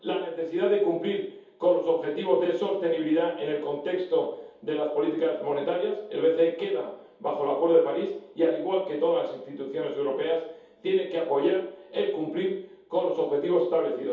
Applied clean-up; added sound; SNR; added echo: none; none; none; reverberation time 0.7 s.